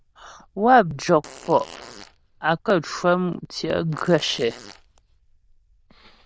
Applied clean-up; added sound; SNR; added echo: neural diffusion model UNIVERSE++.